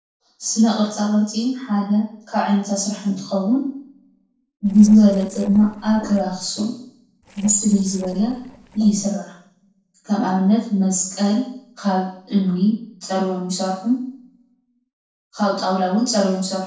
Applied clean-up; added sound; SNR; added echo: neural separator model SepFormer DNS4.